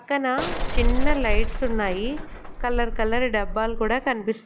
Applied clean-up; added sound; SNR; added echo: none; Bus / Engine; -2 dB; none.